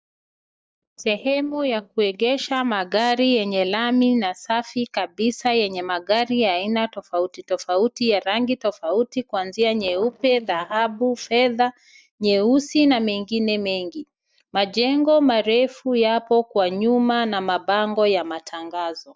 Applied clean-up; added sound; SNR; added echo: neural mask model DeepFilterNet 3.